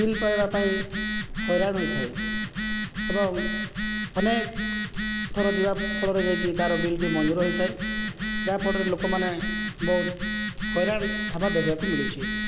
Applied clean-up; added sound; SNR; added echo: none; Telephone; 1 dB; none.